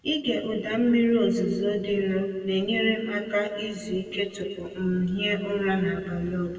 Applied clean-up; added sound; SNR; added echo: none; none; none; reverberation time 1.9 s.